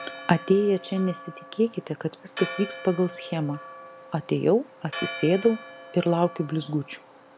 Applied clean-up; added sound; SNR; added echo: none; Church bell; 14 dB; none.